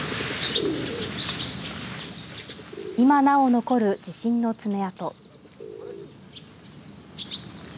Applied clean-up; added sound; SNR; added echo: none; none; none; none.